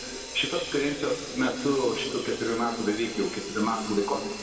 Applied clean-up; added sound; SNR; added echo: none; Sawing; 11 dB; reverberation time 2.1 s.